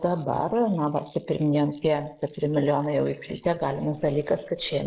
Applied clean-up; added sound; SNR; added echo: neural mask model Resemble Enhance denoiser.